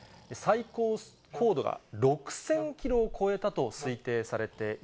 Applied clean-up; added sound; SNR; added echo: none; Wind instrument, woodwind instrument + Breathing; 15 dB; none.